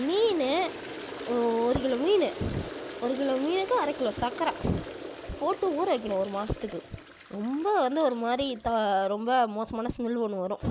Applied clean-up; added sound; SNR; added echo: none; Toilet flush; 13 dB; none.